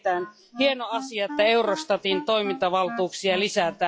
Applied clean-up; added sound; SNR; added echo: classical method log-MMSE.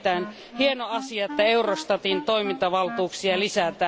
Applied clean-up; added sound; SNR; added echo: none; Wind instrument, woodwind instrument; 13 dB; none.